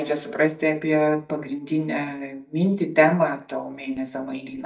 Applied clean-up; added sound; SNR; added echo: neural mask model DeepFilterNet 3.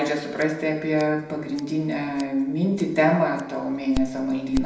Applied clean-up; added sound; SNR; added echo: none; Scissors; 15 dB; reverberation time 0.8 s.